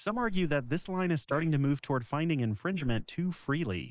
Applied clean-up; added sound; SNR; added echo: neural mask model Resemble Enhance denoiser.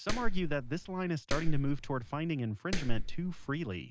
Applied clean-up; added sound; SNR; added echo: none; Clapping; -3 dB; none.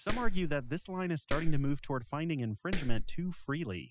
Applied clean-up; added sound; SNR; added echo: classical method spectral subtraction.